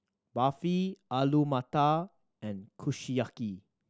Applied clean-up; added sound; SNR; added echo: none; none; none; none.